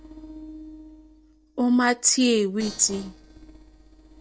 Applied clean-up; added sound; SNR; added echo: neural separator model SepFormer DNS4.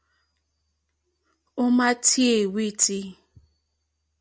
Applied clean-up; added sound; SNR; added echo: none; none; none; none.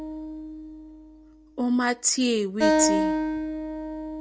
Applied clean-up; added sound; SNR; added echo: none; Acoustic guitar; -1 dB; none.